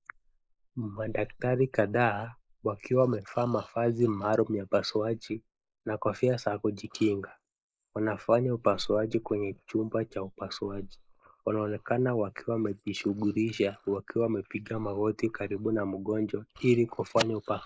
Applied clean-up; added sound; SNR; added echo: neural mask model Resemble Enhance denoiser.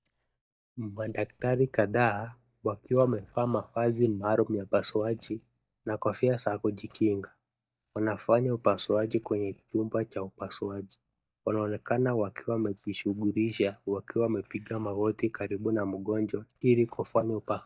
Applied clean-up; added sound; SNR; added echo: neural mask model DeepFilterNet 3.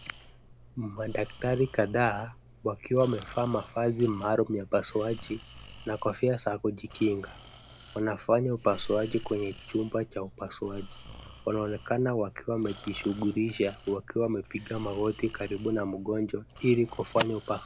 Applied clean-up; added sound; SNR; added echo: none; Breathing; 17 dB; none.